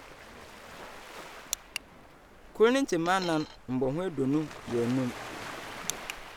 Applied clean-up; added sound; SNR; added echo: none; Coin (dropping) + Waves, surf; 13 dB; none.